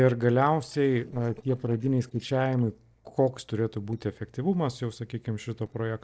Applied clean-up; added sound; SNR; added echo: neural separator model SepFormer DNS4.